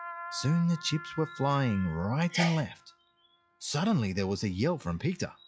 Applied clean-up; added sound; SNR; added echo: classical method log-MMSE.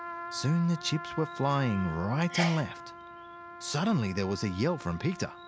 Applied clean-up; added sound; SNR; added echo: none; Trumpet + Sneeze; 10 dB; none.